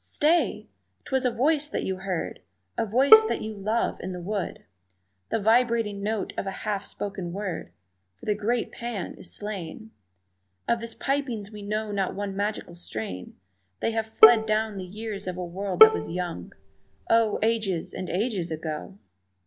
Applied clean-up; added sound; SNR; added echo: none; Bowed string instrument; -4 dB; none.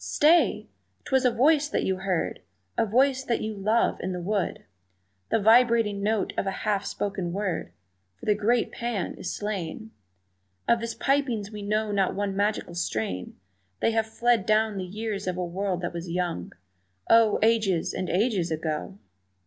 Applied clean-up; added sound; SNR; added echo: none; none; none; none.